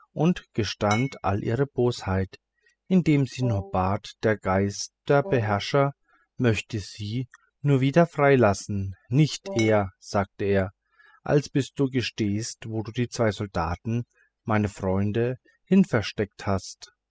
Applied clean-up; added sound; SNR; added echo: classical method spectral subtraction.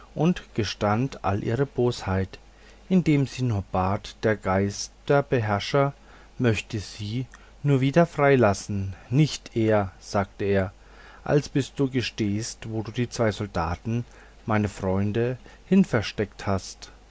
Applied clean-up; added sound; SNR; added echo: none; none; none; none.